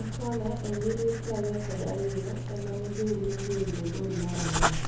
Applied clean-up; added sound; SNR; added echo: none; Writing; 1 dB; reverberation time 0.6 s.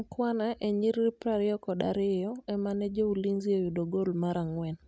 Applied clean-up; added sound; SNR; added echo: none; none; none; none.